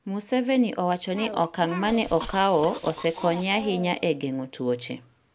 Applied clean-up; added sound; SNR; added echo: none; Cough; 15 dB; none.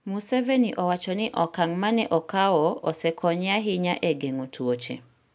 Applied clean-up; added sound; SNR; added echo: none; none; none; none.